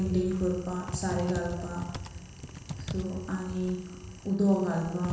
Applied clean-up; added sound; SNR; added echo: none; Typing; 11 dB; reverberation time 1.1 s.